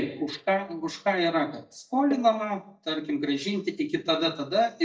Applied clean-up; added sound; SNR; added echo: neural mask model DeepFilterNet 3.